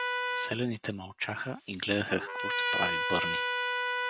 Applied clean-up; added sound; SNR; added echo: none; Trumpet; -2 dB; none.